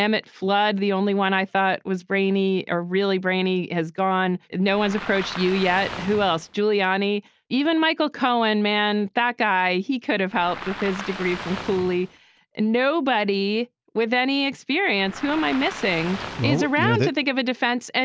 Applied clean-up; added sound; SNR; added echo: none; Waves, surf; 12 dB; none.